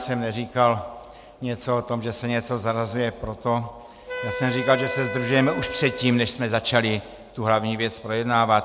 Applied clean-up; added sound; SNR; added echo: none; Wind instrument, woodwind instrument; 8 dB; none.